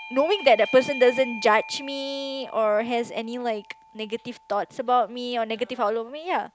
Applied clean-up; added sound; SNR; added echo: none; Bell / Doorbell; 17 dB; none.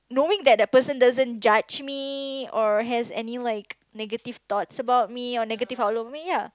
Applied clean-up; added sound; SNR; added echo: none; none; none; none.